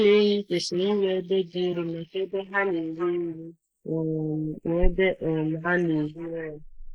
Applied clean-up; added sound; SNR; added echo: neural mask model Resemble Enhance denoiser.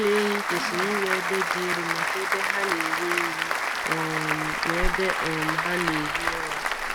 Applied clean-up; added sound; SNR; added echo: none; Applause; -4 dB; none.